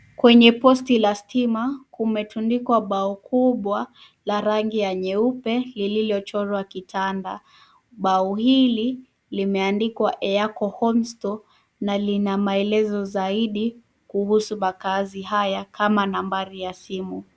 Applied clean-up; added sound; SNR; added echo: none; none; none; none.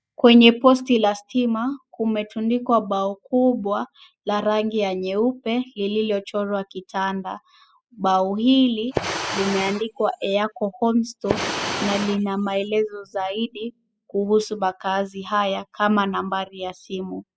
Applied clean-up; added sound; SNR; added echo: classical method spectral subtraction.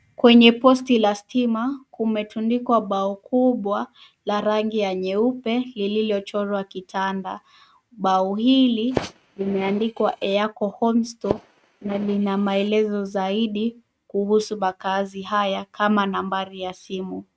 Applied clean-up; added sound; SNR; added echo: neural mask model RNNoise.